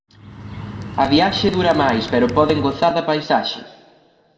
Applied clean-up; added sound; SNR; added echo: none; Bird; 11 dB; reverberation time 1.3 s.